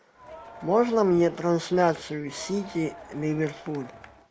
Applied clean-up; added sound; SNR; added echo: none; Crowd; 19 dB; none.